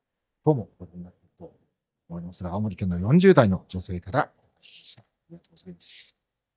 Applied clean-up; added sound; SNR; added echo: neural mask model DeepFilterNet 3.